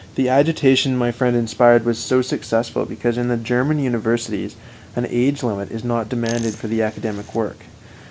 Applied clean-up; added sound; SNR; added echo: none; Coin (dropping); 19 dB; none.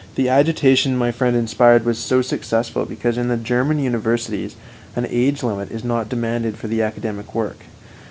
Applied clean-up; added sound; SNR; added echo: none; none; none; none.